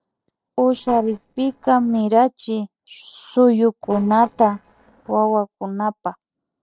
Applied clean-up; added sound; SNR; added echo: neural separator model SepFormer DNS4.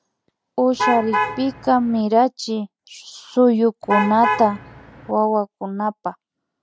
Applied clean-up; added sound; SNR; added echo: none; Alarm / Truck; 4 dB; none.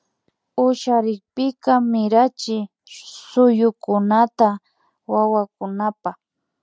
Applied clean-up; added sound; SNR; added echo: none; none; none; none.